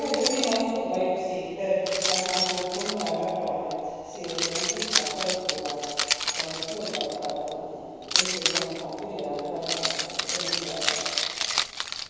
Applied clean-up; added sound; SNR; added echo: none; Keys jangling; 0 dB; reverberation time 2.2 s.